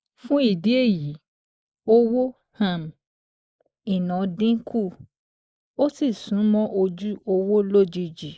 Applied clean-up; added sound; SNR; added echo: neural mask model Resemble Enhance denoiser.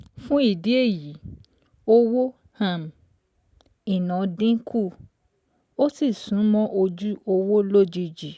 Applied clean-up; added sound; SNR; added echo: none; none; none; none.